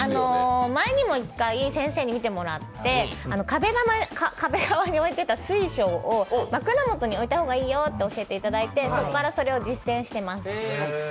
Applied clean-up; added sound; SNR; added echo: none; none; none; none.